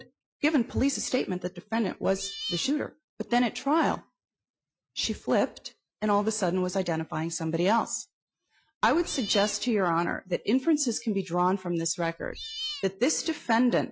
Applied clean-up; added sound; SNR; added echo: classical method Wiener filter.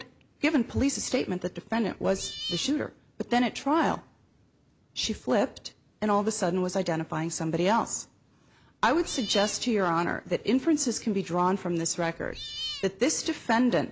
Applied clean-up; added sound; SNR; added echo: none; Cat; 10 dB; none.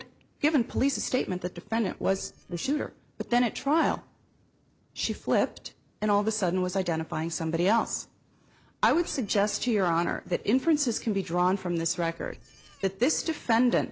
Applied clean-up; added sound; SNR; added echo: neural separator model SepFormer DNS4.